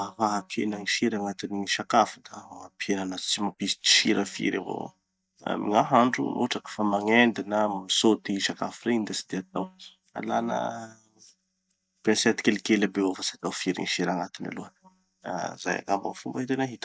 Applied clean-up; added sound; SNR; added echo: neural mask model DeepFilterNet 3.